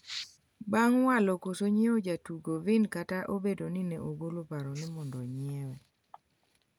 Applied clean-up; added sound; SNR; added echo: none; none; none; none.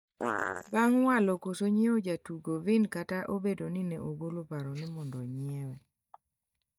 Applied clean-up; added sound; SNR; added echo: neural mask model DeepFilterNet 3.